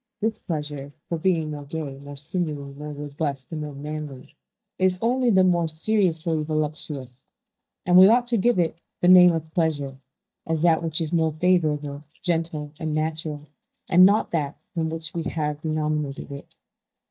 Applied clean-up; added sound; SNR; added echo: neural mask model DeepFilterNet 3.